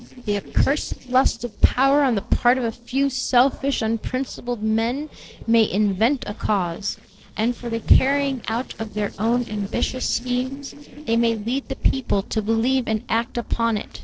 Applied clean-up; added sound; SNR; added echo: neural separator model SepFormer DNS4.